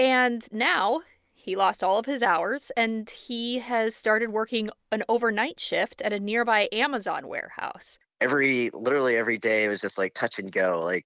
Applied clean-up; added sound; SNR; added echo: none; none; none; none.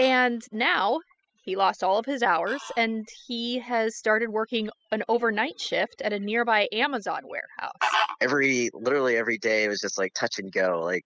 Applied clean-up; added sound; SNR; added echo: classical method spectral subtraction.